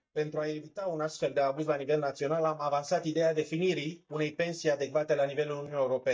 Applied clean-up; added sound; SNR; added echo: neural mask model DeepFilterNet 3.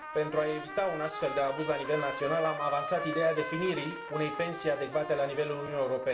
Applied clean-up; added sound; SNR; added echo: none; Trumpet; 8 dB; reverberation time 1.7 s.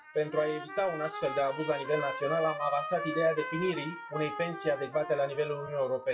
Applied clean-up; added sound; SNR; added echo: classical method WPE with log-MMSE.